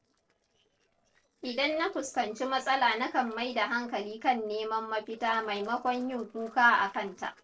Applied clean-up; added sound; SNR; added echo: neural separator model SepFormer DNS4.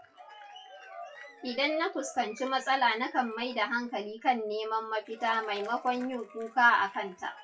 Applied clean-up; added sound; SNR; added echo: classical method WPE with log-MMSE.